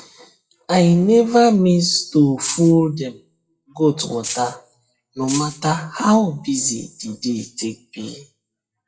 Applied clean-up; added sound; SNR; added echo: classical method WPE with log-MMSE.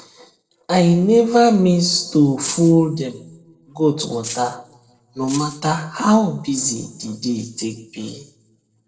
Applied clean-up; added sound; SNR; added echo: neural separator model SepFormer DNS4.